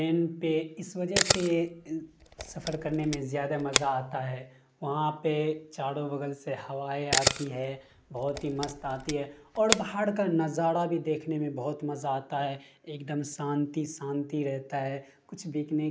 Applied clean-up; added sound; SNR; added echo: none; Camera; 2 dB; none.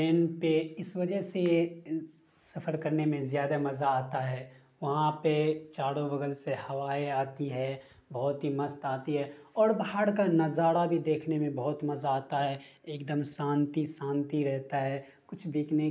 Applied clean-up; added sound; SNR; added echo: none; none; none; none.